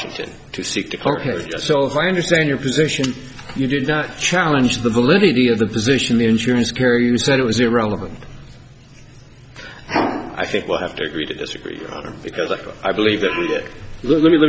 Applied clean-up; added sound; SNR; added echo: none; none; none; none.